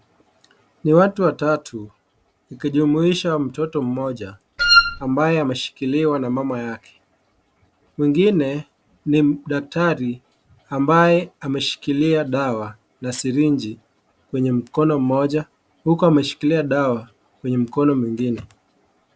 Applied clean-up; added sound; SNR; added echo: none; Wind instrument, woodwind instrument; -4 dB; none.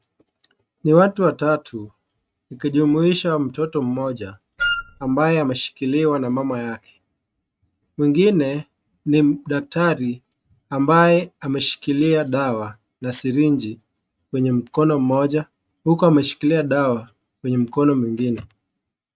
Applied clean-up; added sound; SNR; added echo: neural mask model RNNoise.